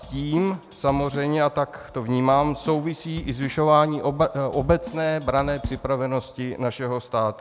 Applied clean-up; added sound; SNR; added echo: none; Drum kit; 18 dB; none.